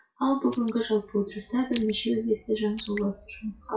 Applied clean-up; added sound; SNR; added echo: classical method WPE with log-MMSE.